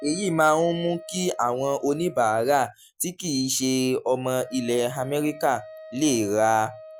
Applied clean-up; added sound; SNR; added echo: none; Wind instrument, woodwind instrument; 19 dB; none.